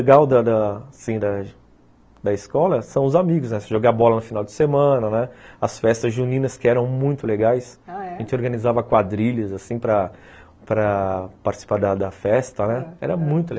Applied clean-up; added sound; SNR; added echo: none; none; none; none.